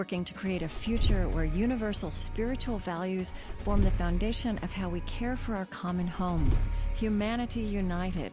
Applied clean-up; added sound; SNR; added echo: none; Engine starting / Car; -1 dB; none.